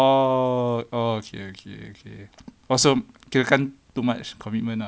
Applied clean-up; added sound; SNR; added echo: none; none; none; none.